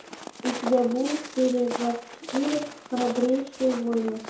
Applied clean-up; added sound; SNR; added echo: none; Walk, footsteps; 11 dB; reverberation time 0.6 s.